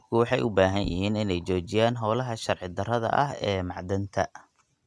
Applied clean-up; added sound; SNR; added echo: neural mask model RNNoise.